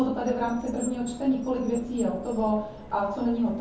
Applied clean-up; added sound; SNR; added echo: none; Car; 17 dB; reverberation time 0.6 s.